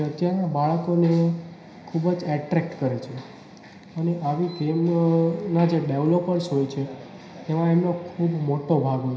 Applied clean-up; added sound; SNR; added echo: none; none; none; reverberation time 0.9 s.